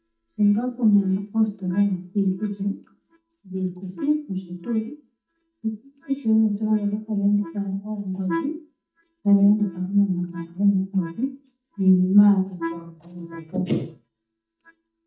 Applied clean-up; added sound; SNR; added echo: neural mask model DeepFilterNet 3.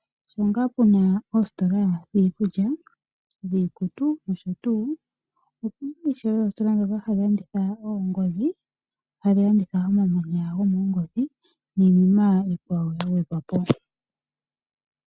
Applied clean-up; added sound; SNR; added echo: none; none; none; none.